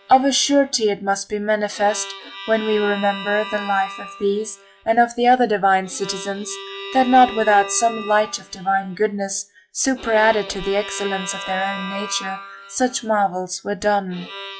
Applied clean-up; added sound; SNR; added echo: classical method log-MMSE.